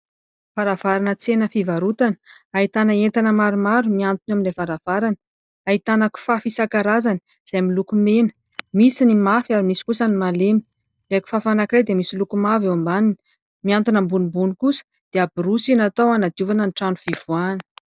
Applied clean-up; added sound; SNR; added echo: neural mask model DeepFilterNet 3.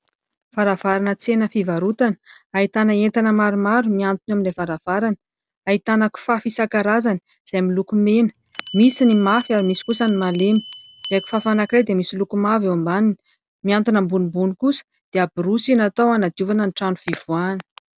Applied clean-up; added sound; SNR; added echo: none; Bell; 13 dB; none.